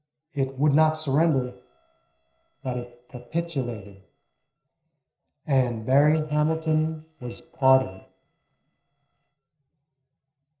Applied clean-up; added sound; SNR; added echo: neural separator model SepFormer DNS4.